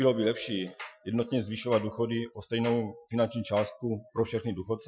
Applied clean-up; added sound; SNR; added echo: classical method Wiener filter.